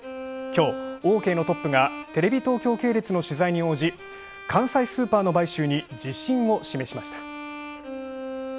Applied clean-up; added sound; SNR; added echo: none; Bowed string instrument; 12 dB; none.